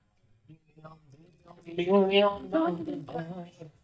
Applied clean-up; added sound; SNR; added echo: neural mask model DeepFilterNet 3.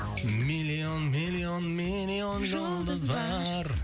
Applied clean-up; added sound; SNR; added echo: none; none; none; none.